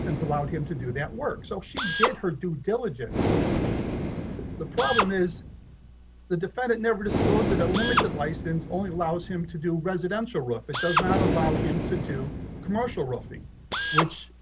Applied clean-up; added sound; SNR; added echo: none; Drill + Breathing; 0 dB; none.